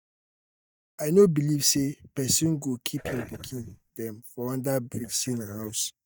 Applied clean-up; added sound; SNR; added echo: neural mask model DeepFilterNet 3.